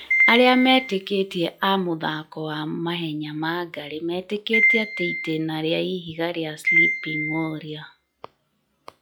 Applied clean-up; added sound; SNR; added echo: classical method log-MMSE.